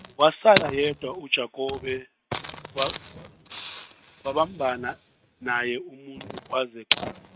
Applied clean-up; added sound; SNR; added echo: neural mask model RNNoise.